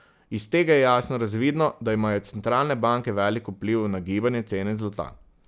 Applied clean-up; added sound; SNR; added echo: none; none; none; none.